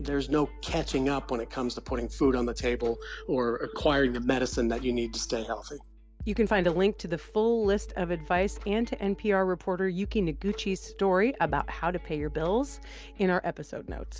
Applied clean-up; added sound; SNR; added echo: none; none; none; none.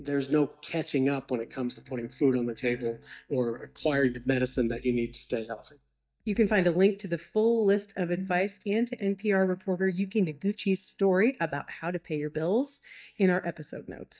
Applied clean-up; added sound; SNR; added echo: neural mask model DeepFilterNet 3.